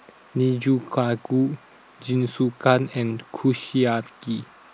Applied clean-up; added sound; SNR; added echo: none; Cricket; 13 dB; none.